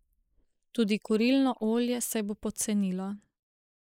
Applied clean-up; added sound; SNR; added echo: neural mask model Resemble Enhance denoiser.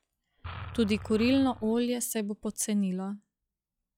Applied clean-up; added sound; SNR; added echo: classical method log-MMSE.